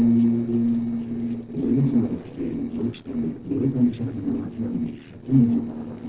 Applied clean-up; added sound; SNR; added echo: neural separator model SepFormer DNS4.